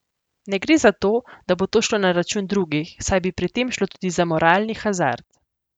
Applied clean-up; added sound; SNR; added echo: none; none; none; none.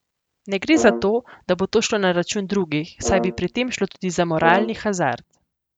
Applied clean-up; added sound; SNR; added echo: none; Brass instrument; 8 dB; none.